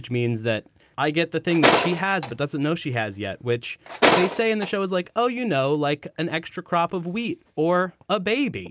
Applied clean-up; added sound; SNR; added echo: none; Tools; 0 dB; none.